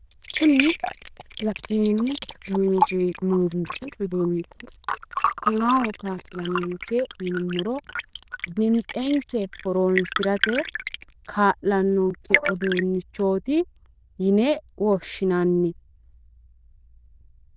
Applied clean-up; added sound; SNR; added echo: neural diffusion model UNIVERSE++.